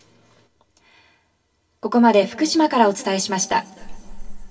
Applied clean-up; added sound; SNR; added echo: none; none; none; reverberation time 2.5 s.